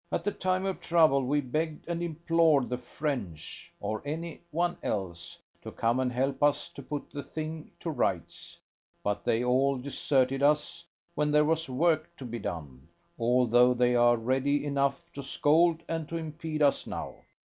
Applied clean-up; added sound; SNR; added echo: none; none; none; none.